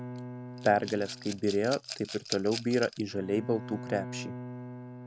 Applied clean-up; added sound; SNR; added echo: none; Bowed string instrument + Rattle / Glass; 10 dB; none.